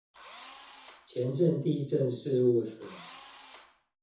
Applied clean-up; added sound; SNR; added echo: none; Engine / Drill; 16 dB; reverberation time 0.5 s.